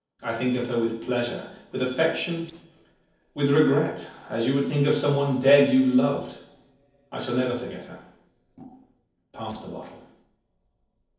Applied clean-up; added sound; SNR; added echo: neural separator model SepFormer DNS4.